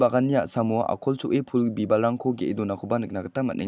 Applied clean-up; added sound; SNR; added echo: none; none; none; none.